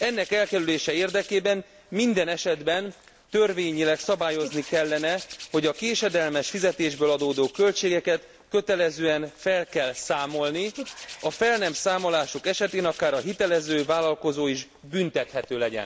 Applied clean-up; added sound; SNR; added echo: none; Hands; 19 dB; none.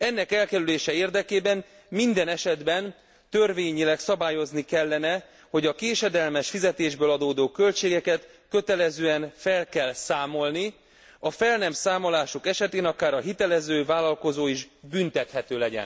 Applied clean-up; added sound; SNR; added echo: none; none; none; none.